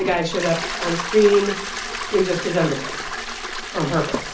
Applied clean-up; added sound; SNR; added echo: none; Toilet flush; 6 dB; reverberation time 0.4 s.